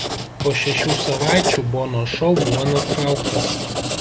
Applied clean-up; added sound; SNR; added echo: none; Writing; 2 dB; none.